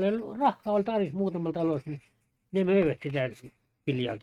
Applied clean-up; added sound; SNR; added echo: neural mask model RNNoise.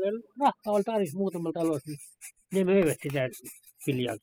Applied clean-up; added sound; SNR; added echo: classical method spectral subtraction.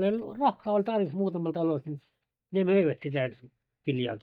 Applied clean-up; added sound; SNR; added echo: neural mask model DeepFilterNet 3.